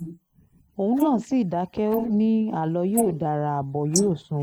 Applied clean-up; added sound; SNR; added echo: neural mask model Resemble Enhance denoiser.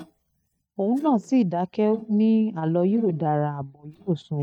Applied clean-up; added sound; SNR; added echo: neural mask model DeepFilterNet 3.